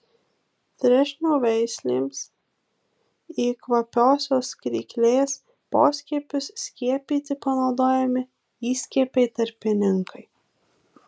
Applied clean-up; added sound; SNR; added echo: none; none; none; none.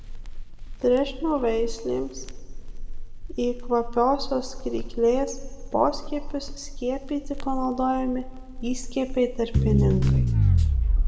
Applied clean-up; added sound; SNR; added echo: none; Crackle; 0 dB; reverberation time 1.5 s.